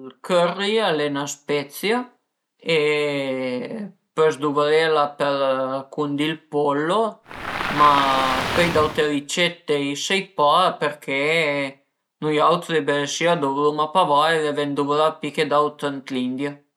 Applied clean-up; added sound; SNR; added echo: none; Waves, surf; 5 dB; none.